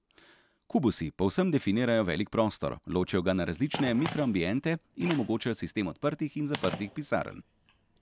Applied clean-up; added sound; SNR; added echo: none; Telephone; 15 dB; none.